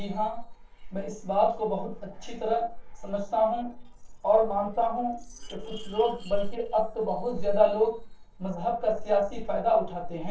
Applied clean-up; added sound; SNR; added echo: neural separator model SepFormer DNS4.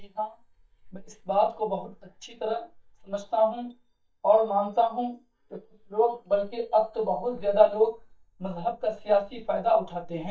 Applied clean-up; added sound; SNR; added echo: neural mask model DeepFilterNet 3.